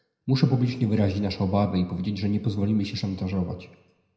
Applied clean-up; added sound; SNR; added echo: none; none; none; reverberation time 0.8 s.